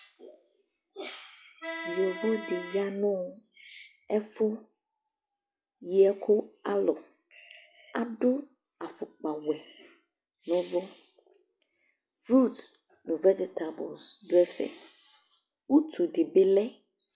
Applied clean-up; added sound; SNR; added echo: classical method log-MMSE.